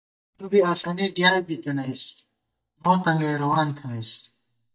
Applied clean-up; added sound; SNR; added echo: neural mask model DeepFilterNet 3.